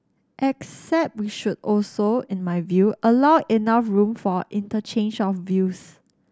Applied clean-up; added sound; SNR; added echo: none; none; none; none.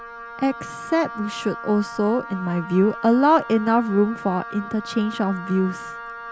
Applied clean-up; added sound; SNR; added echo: none; Wind instrument, woodwind instrument; 13 dB; none.